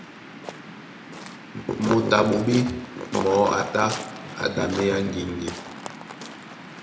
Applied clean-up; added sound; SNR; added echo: none; Waves, surf; 12 dB; reverberation time 0.6 s.